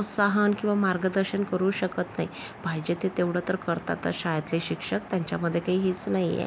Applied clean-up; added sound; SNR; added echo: none; none; none; none.